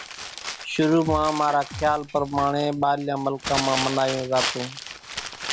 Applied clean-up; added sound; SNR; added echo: none; Crumpling, crinkling + Drum kit; 8 dB; none.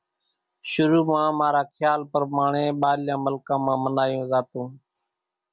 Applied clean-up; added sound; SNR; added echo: none; none; none; none.